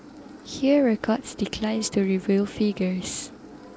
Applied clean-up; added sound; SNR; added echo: none; Engine; 19 dB; none.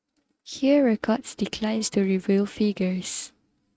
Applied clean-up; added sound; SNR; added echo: neural mask model RNNoise.